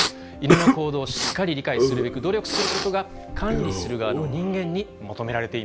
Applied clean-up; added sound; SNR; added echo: none; Respiratory sounds; -1 dB; none.